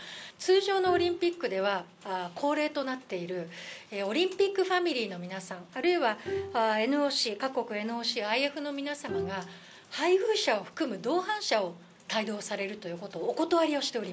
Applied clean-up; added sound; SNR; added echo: none; Bowed string instrument; 13 dB; none.